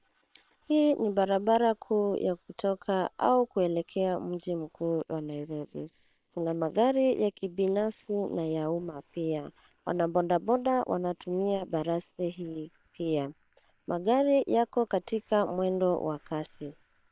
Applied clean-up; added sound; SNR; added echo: neural separator model SepFormer WHAM!.